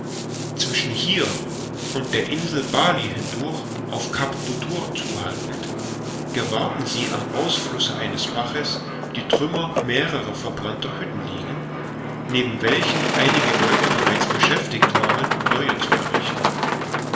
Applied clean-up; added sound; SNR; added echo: none; Boat, Water vehicle; -2 dB; reverberation time 1.2 s.